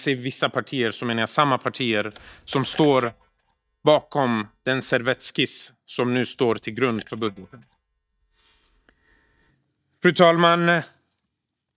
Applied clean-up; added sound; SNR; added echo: neural mask model DeepFilterNet 3.